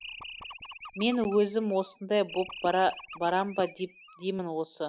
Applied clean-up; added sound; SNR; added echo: none; Animal; 16 dB; none.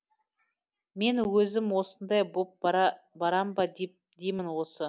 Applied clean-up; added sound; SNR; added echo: none; none; none; none.